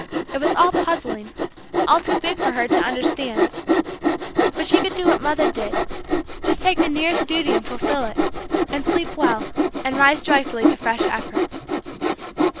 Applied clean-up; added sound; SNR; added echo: none; Sawing; -2 dB; none.